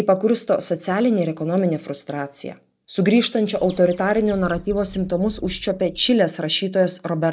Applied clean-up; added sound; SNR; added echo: neural mask model DeepFilterNet 3.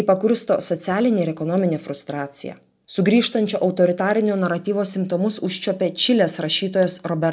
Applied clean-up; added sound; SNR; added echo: none; none; none; none.